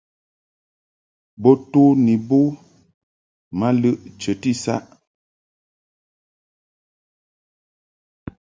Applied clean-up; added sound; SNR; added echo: none; none; none; none.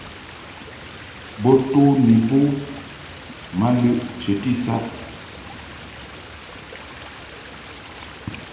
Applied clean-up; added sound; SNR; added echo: none; Stream; 15 dB; reverberation time 1.0 s.